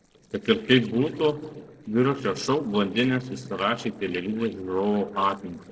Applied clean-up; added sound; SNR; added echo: neural separator model SepFormer DNS4.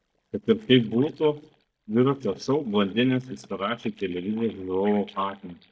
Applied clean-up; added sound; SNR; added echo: neural mask model DeepFilterNet 3.